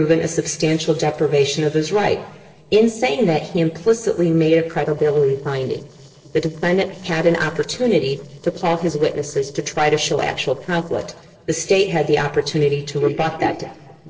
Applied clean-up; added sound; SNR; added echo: neural separator model SepFormer DNS4.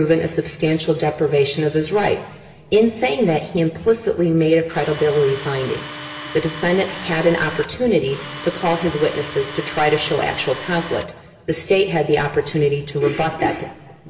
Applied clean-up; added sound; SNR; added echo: none; Tools; 12 dB; reverberation time 1.7 s.